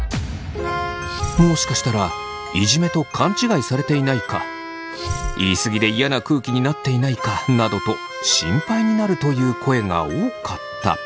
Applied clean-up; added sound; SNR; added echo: none; Bowed string instrument; 17 dB; none.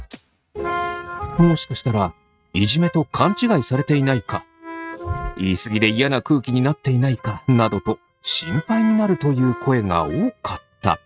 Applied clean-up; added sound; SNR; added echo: neural mask model RNNoise.